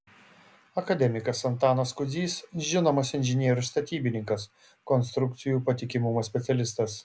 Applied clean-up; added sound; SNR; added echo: none; none; none; none.